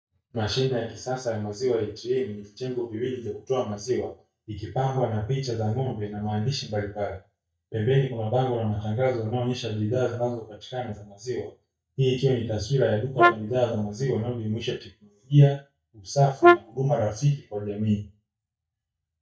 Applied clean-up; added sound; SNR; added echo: neural mask model DeepFilterNet 3.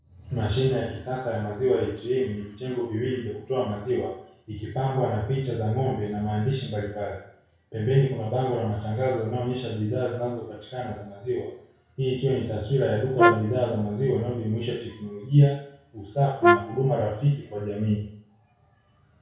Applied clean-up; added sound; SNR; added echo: none; Brass instrument; -3 dB; reverberation time 0.6 s.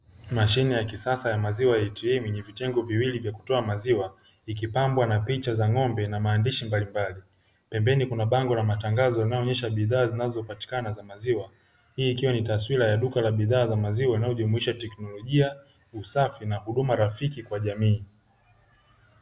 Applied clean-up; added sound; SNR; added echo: none; none; none; none.